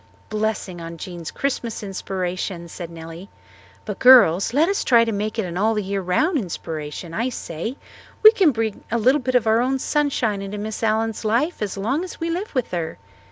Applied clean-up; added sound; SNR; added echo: none; none; none; none.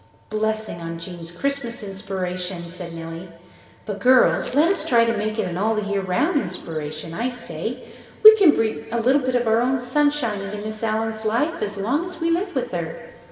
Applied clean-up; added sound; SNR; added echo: none; Crumpling, crinkling; 19 dB; reverberation time 2.2 s.